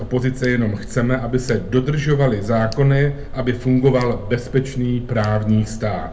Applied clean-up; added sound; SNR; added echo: none; Tick; 12 dB; reverberation time 0.3 s.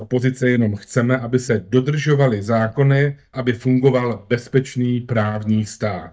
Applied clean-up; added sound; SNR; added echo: neural mask model DeepFilterNet 3.